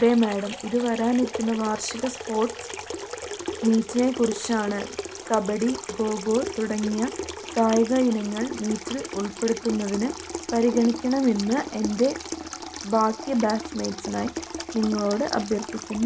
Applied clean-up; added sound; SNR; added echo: none; Sink (filling or washing) / Water tap, faucet; 10 dB; none.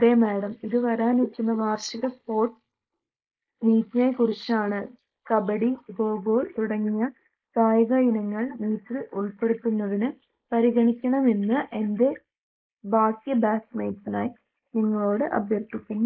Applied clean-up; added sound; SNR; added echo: neural mask model Resemble Enhance denoiser.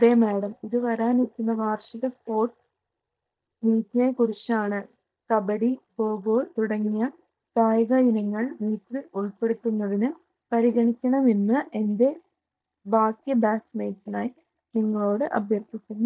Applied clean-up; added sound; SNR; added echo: neural mask model DeepFilterNet 3.